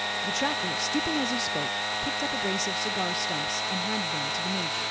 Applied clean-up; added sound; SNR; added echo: none; Sawing / Engine; -5 dB; none.